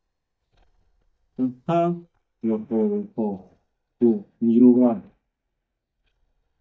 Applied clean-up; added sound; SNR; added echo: neural mask model DeepFilterNet 3.